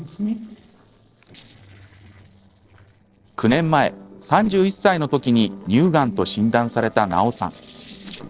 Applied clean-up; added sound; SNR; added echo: neural separator model SepFormer DNS4.